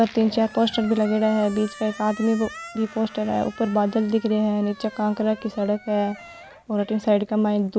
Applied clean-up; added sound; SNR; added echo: none; Squeak; 19 dB; none.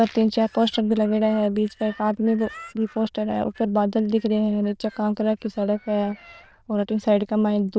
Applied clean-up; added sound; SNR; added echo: neural diffusion model UNIVERSE++.